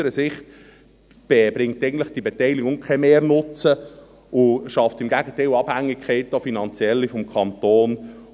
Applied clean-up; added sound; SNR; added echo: none; none; none; none.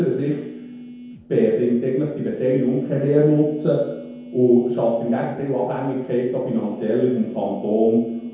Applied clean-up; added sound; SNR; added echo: none; Telephone; 18 dB; reverberation time 0.9 s.